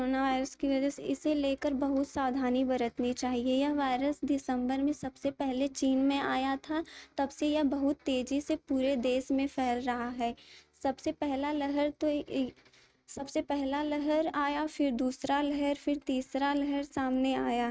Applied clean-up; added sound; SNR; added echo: neural mask model RNNoise.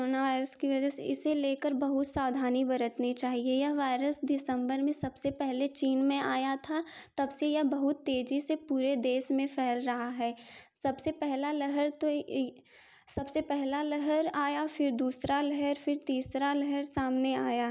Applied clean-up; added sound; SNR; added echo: none; none; none; none.